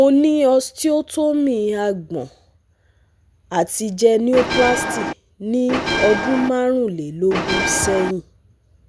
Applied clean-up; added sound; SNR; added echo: none; Bell; 3 dB; none.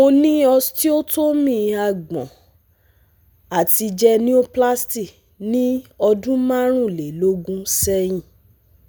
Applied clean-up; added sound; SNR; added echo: none; none; none; none.